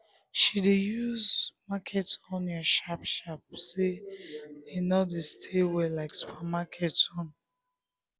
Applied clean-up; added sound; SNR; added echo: none; none; none; none.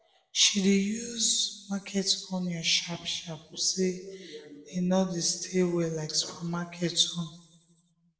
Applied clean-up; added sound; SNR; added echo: none; none; none; reverberation time 0.7 s.